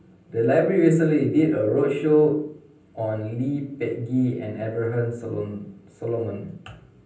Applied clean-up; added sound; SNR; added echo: none; none; none; reverberation time 0.6 s.